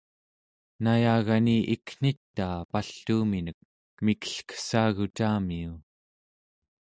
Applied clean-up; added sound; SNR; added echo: none; none; none; none.